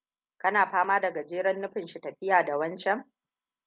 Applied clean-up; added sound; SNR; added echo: none; none; none; none.